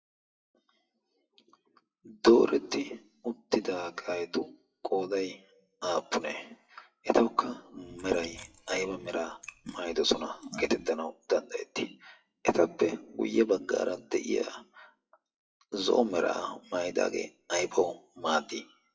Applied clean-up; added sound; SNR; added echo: classical method WPE with log-MMSE.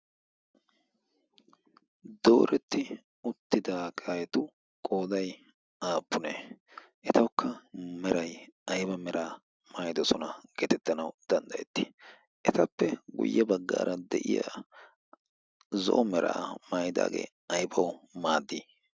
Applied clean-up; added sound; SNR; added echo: none; none; none; none.